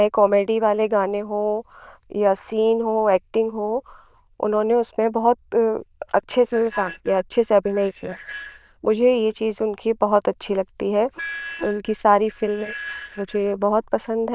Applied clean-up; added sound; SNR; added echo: neural diffusion model UNIVERSE++.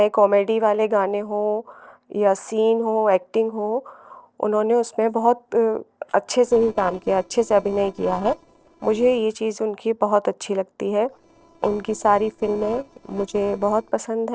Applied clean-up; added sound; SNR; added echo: neural separator model SepFormer DNS4.